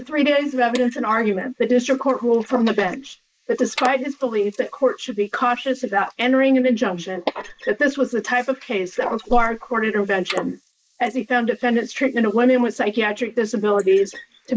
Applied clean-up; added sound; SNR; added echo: neural mask model Resemble Enhance denoiser.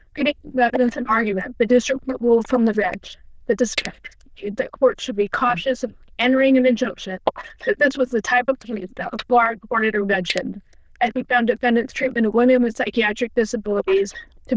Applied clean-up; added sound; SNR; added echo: neural diffusion model UNIVERSE++.